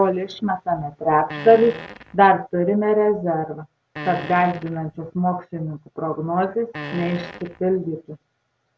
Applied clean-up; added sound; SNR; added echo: none; Fart; 14 dB; none.